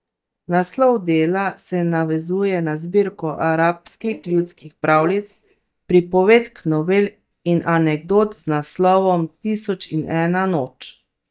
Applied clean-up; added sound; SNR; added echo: neural mask model DeepFilterNet 3.